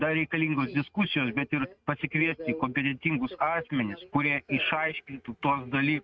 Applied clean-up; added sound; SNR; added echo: neural mask model RNNoise.